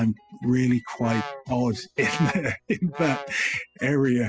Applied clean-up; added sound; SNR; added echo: classical method spectral subtraction.